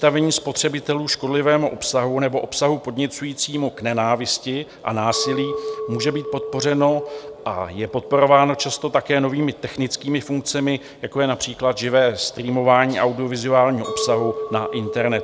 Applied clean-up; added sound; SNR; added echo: none; Chink, clink; 13 dB; none.